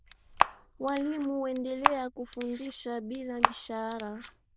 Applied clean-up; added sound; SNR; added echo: neural diffusion model UNIVERSE++.